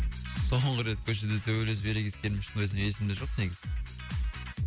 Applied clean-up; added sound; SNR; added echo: none; none; none; none.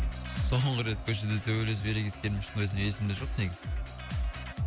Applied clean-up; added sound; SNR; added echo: none; Crowd + Bowed string instrument; 19 dB; none.